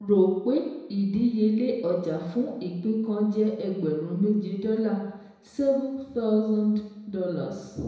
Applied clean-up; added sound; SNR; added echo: none; none; none; reverberation time 1.0 s.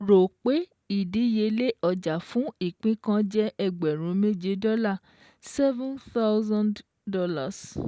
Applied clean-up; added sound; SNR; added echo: none; none; none; none.